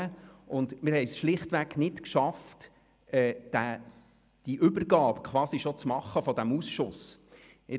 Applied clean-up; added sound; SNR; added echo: none; none; none; none.